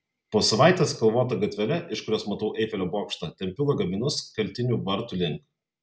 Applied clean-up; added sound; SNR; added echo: none; none; none; none.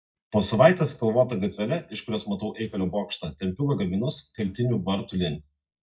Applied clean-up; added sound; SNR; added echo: neural mask model DeepFilterNet 3.